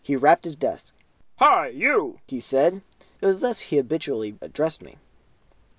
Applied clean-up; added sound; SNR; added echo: none; none; none; none.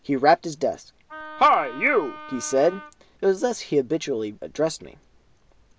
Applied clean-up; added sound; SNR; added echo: none; Wind instrument, woodwind instrument; 16 dB; none.